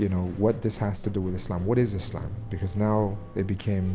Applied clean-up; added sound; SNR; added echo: none; Squeak; 16 dB; none.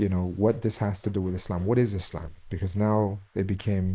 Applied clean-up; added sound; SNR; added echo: neural mask model Resemble Enhance denoiser.